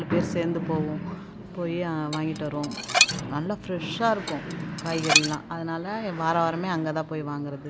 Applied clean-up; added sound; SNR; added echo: none; Dishes, pots, and pans; -1 dB; none.